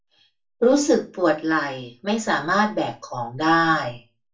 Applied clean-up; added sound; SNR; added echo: none; none; none; reverberation time 0.2 s.